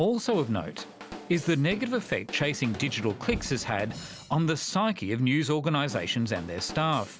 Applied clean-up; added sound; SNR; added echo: none; Knock + Drum / Drum kit; 15 dB; none.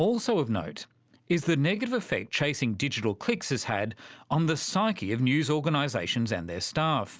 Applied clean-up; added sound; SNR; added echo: none; none; none; none.